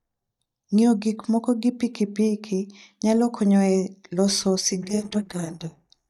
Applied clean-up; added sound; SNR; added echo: neural mask model DeepFilterNet 3.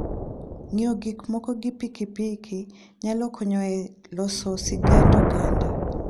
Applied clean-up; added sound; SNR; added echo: none; Thunder; -4 dB; none.